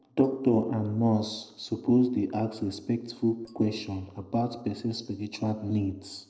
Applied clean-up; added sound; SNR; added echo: neural separator model SepFormer DNS4.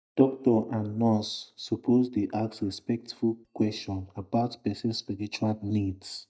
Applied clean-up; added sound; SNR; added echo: neural mask model DeepFilterNet 3.